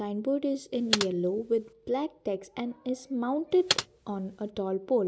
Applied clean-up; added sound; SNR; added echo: none; Computer keyboard; 4 dB; none.